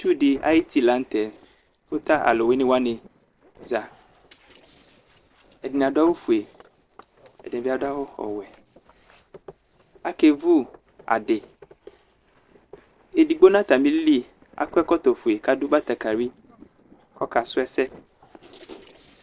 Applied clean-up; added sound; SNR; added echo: neural separator model SepFormer DNS4.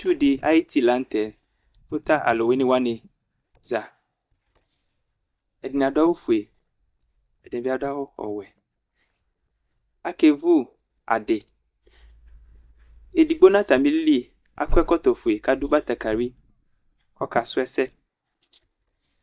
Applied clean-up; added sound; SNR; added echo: neural mask model DeepFilterNet 3.